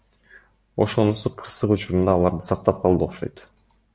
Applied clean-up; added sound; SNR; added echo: none; none; none; none.